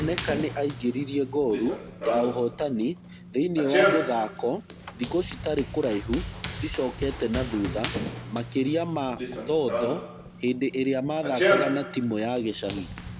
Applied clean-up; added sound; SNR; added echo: none; Run; 3 dB; none.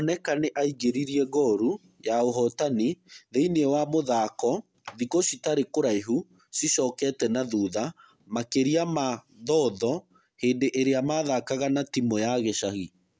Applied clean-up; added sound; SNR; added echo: none; none; none; none.